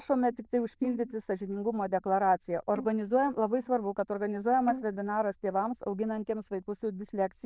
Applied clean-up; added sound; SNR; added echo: neural diffusion model UNIVERSE++.